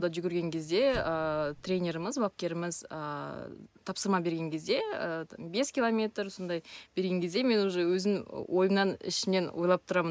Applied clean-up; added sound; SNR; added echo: none; Explosion; 19 dB; none.